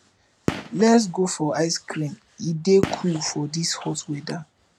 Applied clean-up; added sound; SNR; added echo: none; Gunshot, gunfire; 12 dB; none.